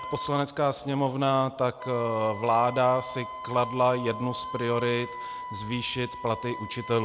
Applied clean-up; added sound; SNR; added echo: none; Wind instrument, woodwind instrument; 11 dB; none.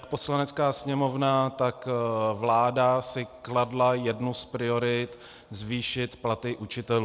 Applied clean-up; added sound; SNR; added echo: none; none; none; none.